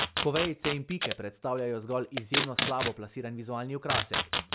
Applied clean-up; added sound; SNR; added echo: none; Packing tape, duct tape; 0 dB; none.